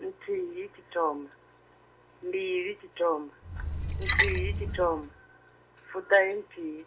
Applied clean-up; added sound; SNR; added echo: none; Splash, splatter; -1 dB; reverberation time 0.2 s.